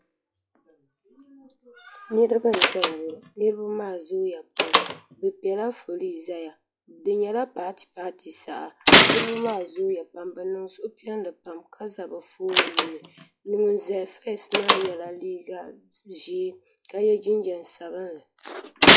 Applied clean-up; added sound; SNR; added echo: classical method log-MMSE.